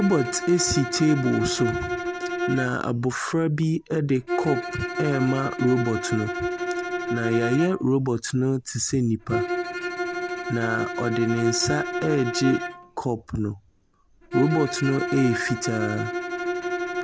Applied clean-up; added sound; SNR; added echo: none; Bowed string instrument; 5 dB; none.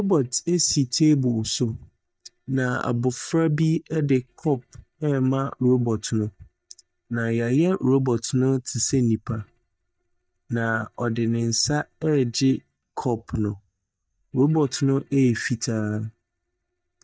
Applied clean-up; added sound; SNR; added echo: neural mask model DeepFilterNet 3.